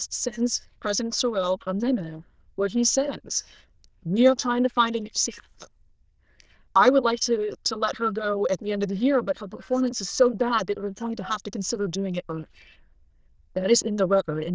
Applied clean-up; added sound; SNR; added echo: neural diffusion model UNIVERSE++.